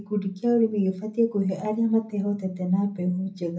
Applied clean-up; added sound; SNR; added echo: none; none; none; reverberation time 0.3 s.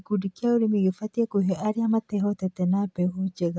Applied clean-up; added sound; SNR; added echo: none; none; none; none.